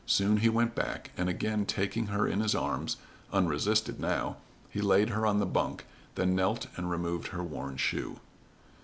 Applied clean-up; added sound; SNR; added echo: none; none; none; none.